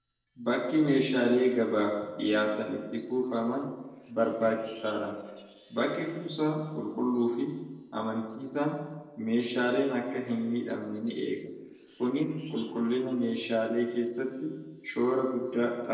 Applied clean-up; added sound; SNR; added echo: neural separator model SepFormer DNS4.